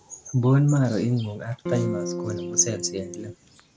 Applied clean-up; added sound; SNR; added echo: none; Electric guitar / Strum; 6 dB; none.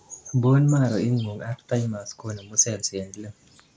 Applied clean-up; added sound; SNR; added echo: none; none; none; none.